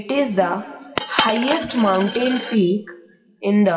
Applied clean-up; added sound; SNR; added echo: classical method WPE with log-MMSE.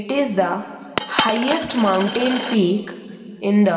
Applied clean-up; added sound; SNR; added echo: none; Coin (dropping); 8 dB; reverberation time 2.2 s.